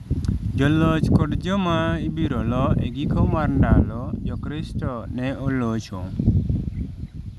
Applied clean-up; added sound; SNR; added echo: none; none; none; none.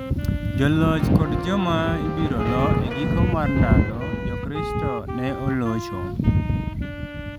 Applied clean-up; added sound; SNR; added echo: none; Brass instrument + Wind instrument, woodwind instrument; 9 dB; none.